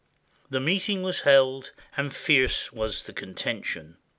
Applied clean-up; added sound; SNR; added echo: none; none; none; none.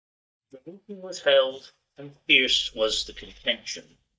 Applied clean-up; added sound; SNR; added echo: neural mask model DeepFilterNet 3.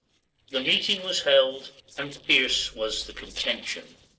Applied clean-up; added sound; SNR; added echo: neural separator model SepFormer DNS4.